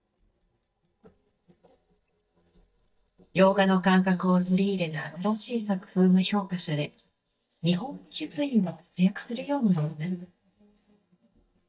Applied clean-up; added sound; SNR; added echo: neural mask model DeepFilterNet 3.